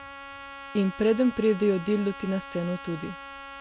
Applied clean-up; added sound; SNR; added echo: none; Trumpet; 14 dB; none.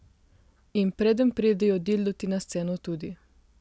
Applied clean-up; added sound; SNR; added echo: none; none; none; none.